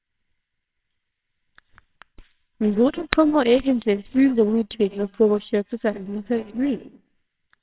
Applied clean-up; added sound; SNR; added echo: neural separator model SepFormer WHAMR!.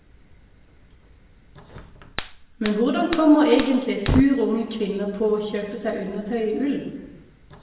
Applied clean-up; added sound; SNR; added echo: none; Fire; 11 dB; reverberation time 1.1 s.